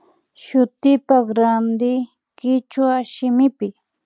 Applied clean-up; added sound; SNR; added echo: none; none; none; none.